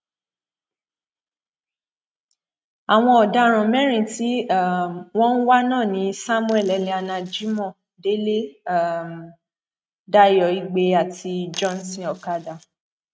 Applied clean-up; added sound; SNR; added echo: neural mask model RNNoise.